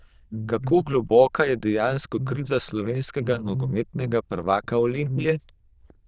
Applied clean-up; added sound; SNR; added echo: neural diffusion model UNIVERSE++.